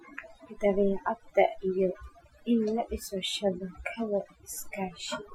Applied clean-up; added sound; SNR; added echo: classical method Wiener filter.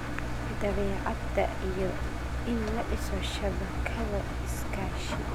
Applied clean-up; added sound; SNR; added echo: none; Engine; -3 dB; none.